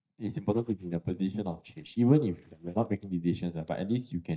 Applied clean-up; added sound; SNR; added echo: neural mask model DeepFilterNet 3.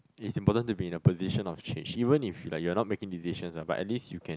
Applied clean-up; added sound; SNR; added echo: none; none; none; none.